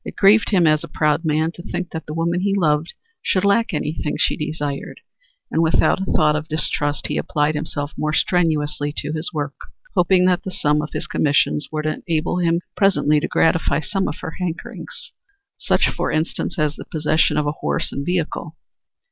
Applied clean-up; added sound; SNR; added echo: none; none; none; none.